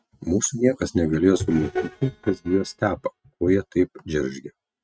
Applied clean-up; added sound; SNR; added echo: neural mask model RNNoise.